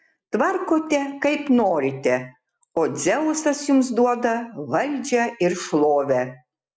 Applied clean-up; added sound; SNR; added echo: none; none; none; none.